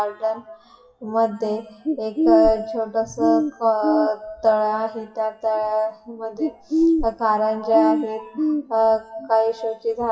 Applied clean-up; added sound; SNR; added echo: classical method WPE with log-MMSE.